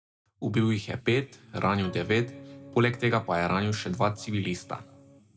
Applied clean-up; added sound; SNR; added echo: none; Organ; 19 dB; reverberation time 1.9 s.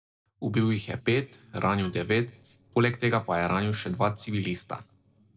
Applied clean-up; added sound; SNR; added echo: neural separator model SepFormer DNS4.